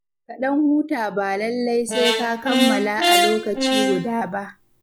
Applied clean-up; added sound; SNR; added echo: none; Brass instrument; -1 dB; none.